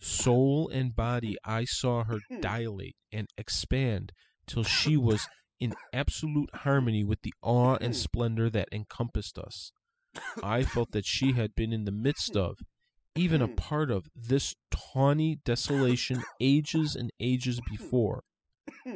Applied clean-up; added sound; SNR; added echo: classical method spectral subtraction.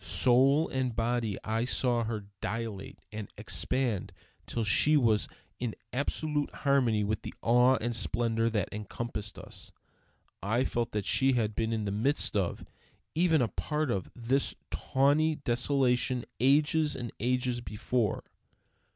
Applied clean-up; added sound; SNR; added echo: none; none; none; none.